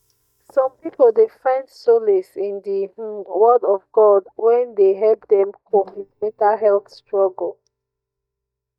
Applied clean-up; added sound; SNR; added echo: neural mask model DeepFilterNet 3.